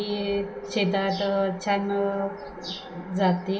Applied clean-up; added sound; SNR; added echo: none; none; none; reverberation time 1.5 s.